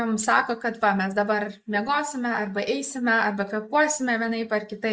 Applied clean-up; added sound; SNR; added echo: neural mask model Resemble Enhance denoiser.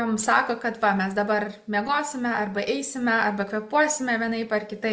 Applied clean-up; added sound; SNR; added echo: none; none; none; none.